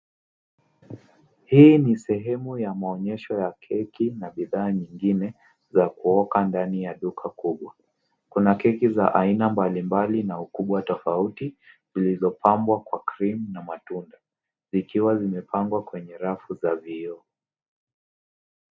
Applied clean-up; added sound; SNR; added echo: none; none; none; none.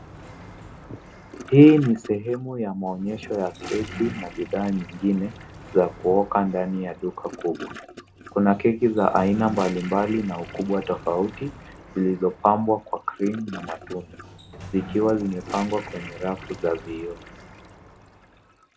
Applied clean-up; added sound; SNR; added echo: none; Sliding door + Toilet flush / Gurgling; 16 dB; none.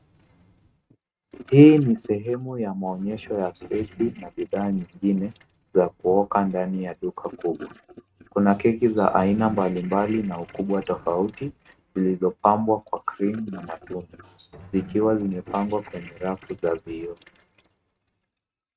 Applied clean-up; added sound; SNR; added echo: neural mask model RNNoise.